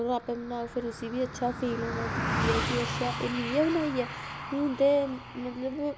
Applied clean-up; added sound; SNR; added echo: none; Car passing by; 5 dB; none.